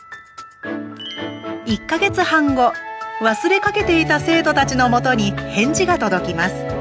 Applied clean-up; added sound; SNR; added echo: none; none; none; none.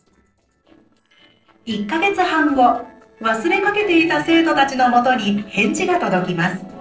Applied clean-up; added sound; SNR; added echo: neural separator model SepFormer DNS4.